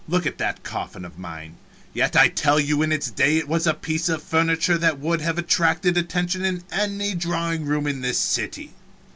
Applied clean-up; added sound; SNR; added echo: none; none; none; none.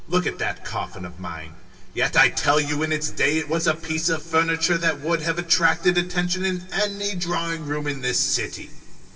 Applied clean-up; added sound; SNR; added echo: none; none; none; reverberation time 2.8 s.